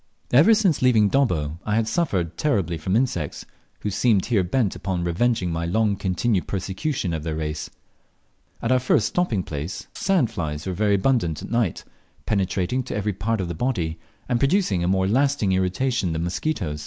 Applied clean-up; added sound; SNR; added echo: none; Hi-hat; 19 dB; none.